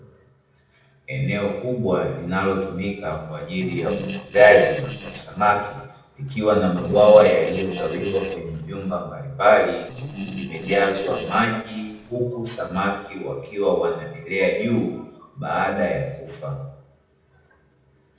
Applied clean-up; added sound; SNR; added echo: neural separator model SepFormer DNS4.